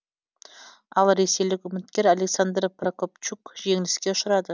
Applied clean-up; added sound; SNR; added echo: none; none; none; none.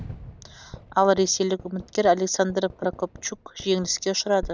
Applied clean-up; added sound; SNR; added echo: none; Fireworks; 18 dB; none.